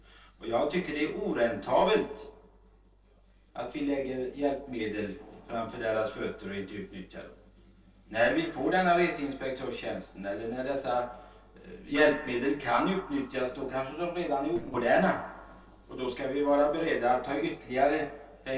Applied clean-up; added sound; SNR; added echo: neural separator model SepFormer DNS4.